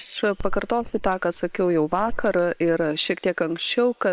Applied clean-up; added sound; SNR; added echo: neural separator model SepFormer WHAM!.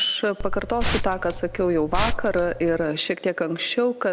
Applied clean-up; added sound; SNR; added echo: none; Liquid; 3 dB; none.